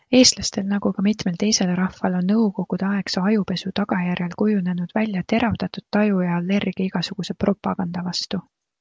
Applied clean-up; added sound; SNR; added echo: none; none; none; none.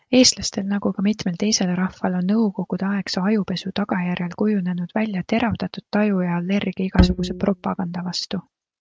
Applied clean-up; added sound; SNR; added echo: neural mask model RNNoise.